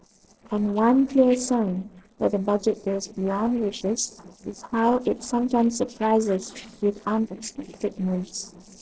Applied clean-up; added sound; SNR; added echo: neural separator model SepFormer DNS4.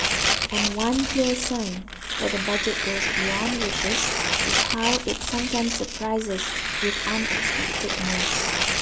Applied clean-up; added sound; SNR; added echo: none; Tearing; -3 dB; reverberation time 1.8 s.